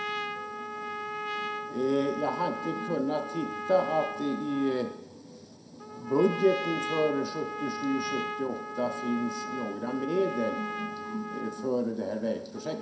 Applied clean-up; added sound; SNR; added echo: none; Trumpet; 6 dB; reverberation time 0.5 s.